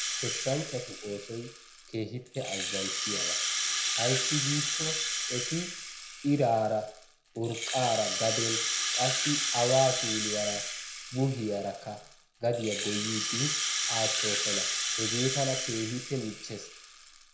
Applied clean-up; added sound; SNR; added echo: none; Rattle (instrument); 0 dB; reverberation time 0.4 s.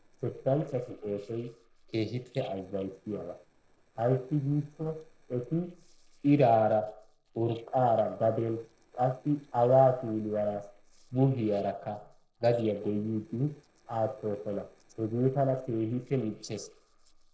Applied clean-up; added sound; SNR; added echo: neural separator model SepFormer DNS4.